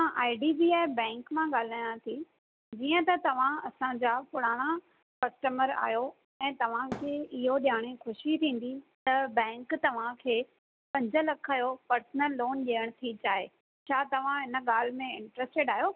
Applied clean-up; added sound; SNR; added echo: none; Thump, thud; 11 dB; none.